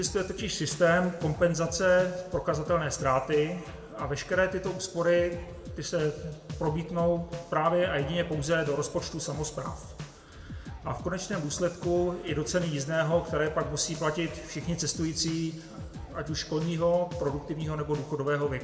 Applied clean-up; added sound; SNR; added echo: none; Drum kit; 14 dB; reverberation time 1.3 s.